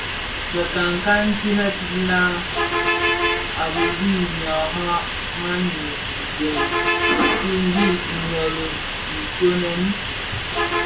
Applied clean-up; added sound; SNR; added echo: none; Bus; 0 dB; reverberation time 0.2 s.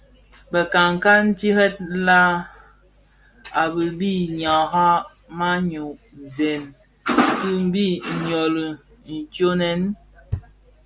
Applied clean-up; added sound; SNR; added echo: none; none; none; none.